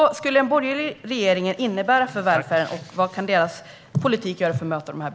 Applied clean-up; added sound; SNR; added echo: none; none; none; none.